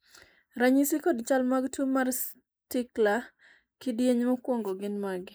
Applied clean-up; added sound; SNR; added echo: neural mask model Resemble Enhance denoiser.